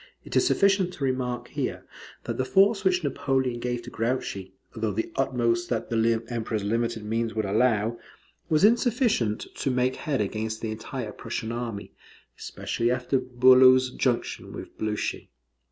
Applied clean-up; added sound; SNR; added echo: none; none; none; none.